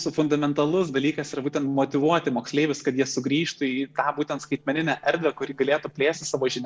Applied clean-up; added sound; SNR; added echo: neural separator model SepFormer DNS4.